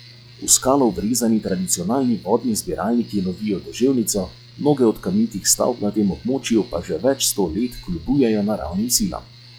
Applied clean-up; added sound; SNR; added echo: classical method log-MMSE.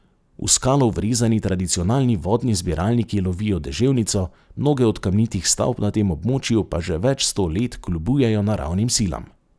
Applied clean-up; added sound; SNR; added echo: none; none; none; none.